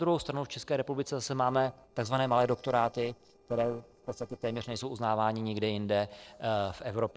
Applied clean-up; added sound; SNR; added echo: neural separator model SepFormer DNS4.